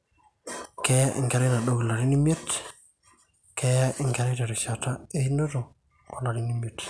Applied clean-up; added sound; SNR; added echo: none; none; none; none.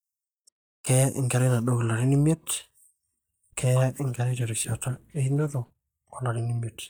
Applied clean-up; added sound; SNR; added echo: neural mask model DeepFilterNet 3.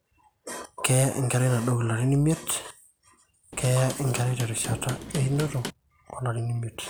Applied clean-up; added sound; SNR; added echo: none; Hammer / Wood; 10 dB; none.